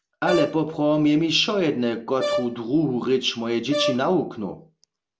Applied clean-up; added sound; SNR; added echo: none; Brass instrument; 8 dB; none.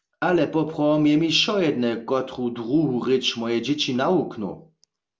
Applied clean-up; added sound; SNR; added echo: none; none; none; none.